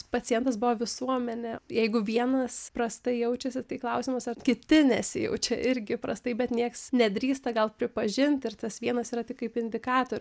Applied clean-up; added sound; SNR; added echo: none; none; none; none.